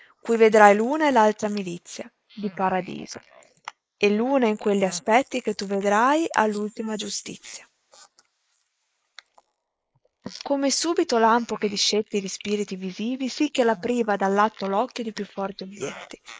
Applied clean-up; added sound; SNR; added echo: neural mask model Resemble Enhance denoiser.